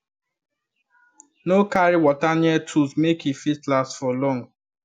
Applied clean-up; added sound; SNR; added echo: none; none; none; none.